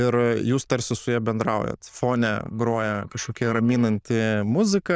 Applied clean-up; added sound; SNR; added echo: neural diffusion model UNIVERSE++.